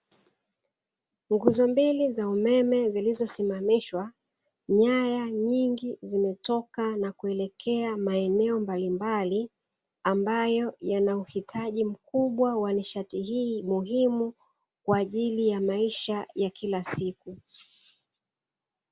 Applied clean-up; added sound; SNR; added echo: none; none; none; none.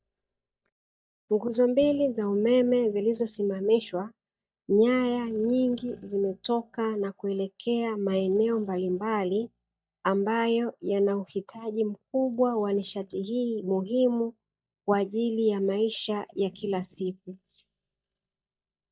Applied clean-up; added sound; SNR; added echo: neural mask model DeepFilterNet 3.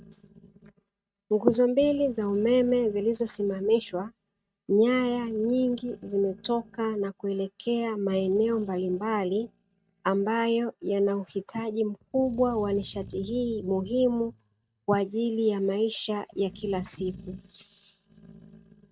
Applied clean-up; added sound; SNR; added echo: neural mask model RNNoise.